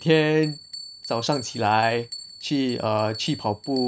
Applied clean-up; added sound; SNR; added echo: none; Bell; 15 dB; none.